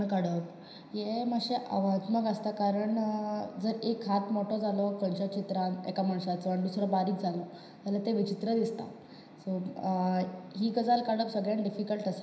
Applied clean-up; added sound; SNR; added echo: none; none; none; reverberation time 0.9 s.